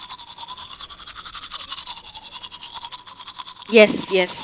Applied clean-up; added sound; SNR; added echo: none; Domestic sounds, home sounds; 14 dB; none.